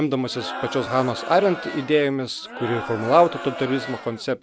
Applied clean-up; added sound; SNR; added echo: none; Crowd; 11 dB; none.